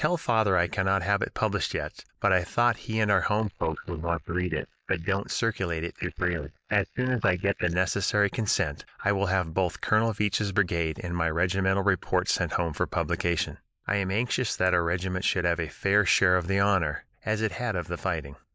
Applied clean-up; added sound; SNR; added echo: neural mask model Resemble Enhance denoiser.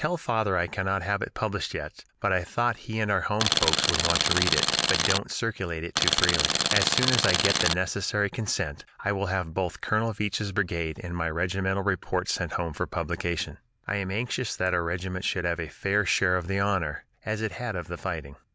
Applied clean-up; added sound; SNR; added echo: none; Tools; -4 dB; none.